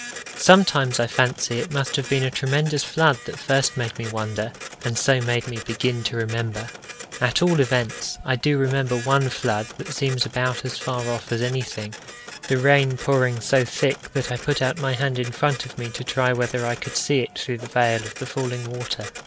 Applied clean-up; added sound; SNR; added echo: none; Printer; 14 dB; none.